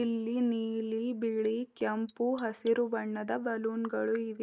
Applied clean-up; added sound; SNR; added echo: neural mask model Resemble Enhance denoiser.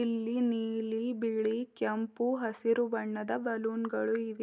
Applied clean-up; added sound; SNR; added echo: none; none; none; none.